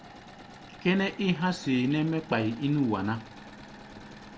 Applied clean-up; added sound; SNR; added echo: none; Engine / Mechanisms; 17 dB; none.